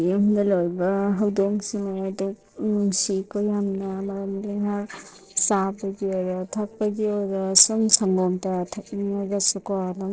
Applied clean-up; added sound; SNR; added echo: neural separator model SepFormer DNS4.